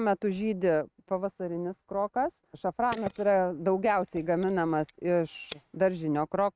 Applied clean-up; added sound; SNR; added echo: neural mask model RNNoise.